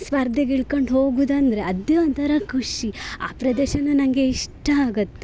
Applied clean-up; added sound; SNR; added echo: none; none; none; none.